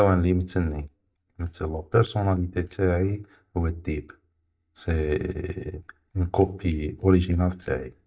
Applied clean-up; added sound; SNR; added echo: neural mask model DeepFilterNet 3.